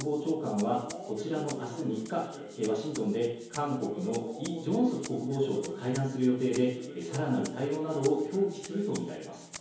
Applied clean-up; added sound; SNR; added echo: none; Rattle (instrument); 19 dB; reverberation time 2.2 s.